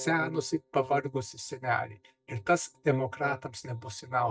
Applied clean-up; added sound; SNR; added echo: neural mask model DeepFilterNet 3.